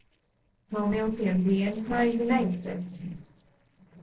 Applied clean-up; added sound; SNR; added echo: neural separator model SepFormer DNS4.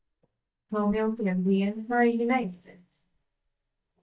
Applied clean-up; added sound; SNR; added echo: neural mask model DeepFilterNet 3.